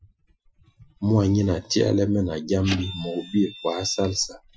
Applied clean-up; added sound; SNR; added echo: classical method Wiener filter.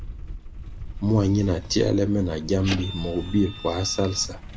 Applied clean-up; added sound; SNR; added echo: none; Printer + Truck; 11 dB; none.